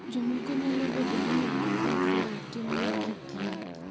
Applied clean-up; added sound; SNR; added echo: none; Motorcycle; -3 dB; none.